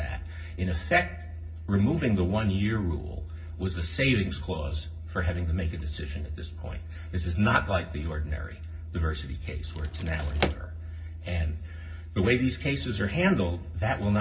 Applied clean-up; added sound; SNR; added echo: none; Drawer open or close; 7 dB; reverberation time 0.4 s.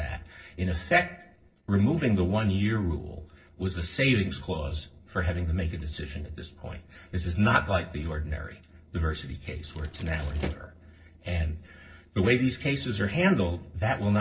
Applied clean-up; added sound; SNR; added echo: neural separator model SepFormer DNS4.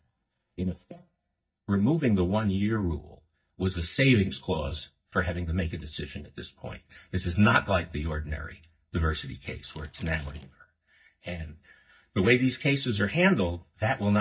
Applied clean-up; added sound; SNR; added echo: neural mask model DeepFilterNet 3.